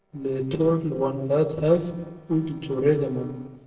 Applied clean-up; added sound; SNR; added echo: neural separator model SepFormer DNS4.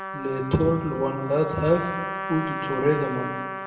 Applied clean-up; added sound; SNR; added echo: none; Trumpet; 7 dB; reverberation time 1.1 s.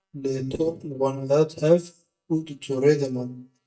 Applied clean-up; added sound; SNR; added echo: neural mask model DeepFilterNet 3.